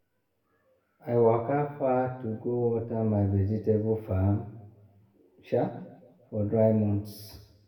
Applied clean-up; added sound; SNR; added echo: none; none; none; reverberation time 0.8 s.